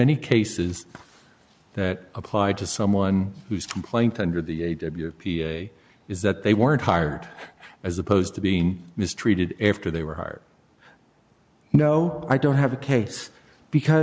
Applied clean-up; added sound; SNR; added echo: none; none; none; none.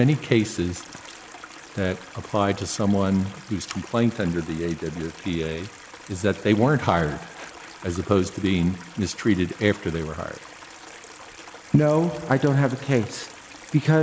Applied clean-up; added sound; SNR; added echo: none; Stream; 19 dB; none.